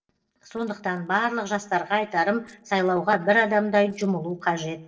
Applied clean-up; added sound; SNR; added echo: neural separator model SepFormer DNS4.